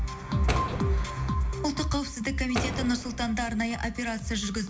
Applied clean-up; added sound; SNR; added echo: none; Door; 8 dB; reverberation time 0.4 s.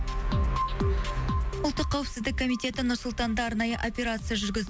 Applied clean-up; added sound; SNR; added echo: none; none; none; none.